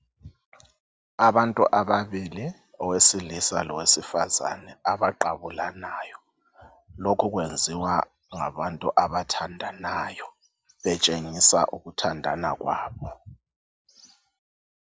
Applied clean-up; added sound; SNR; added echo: none; none; none; none.